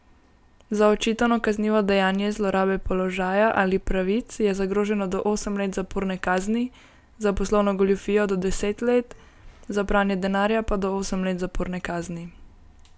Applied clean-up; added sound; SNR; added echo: none; none; none; none.